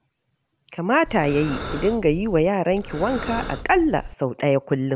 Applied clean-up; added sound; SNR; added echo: none; Breathing; 10 dB; none.